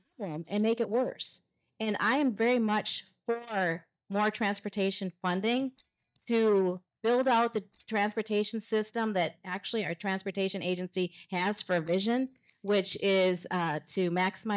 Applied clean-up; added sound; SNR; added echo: neural mask model DeepFilterNet 3.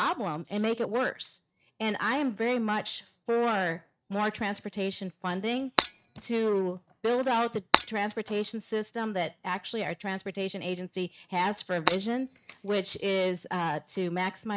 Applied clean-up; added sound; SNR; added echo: neural mask model RNNoise.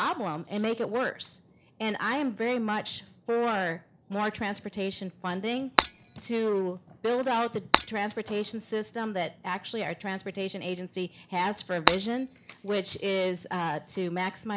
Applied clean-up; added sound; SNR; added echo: none; Shatter; -1 dB; none.